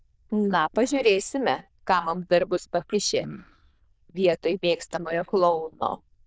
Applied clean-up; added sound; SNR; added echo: neural diffusion model UNIVERSE++.